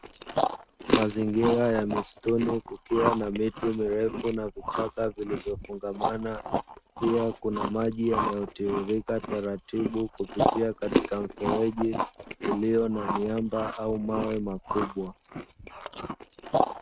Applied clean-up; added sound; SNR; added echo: neural mask model RNNoise.